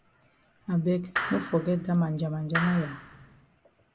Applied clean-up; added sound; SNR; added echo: none; Clapping; 6 dB; none.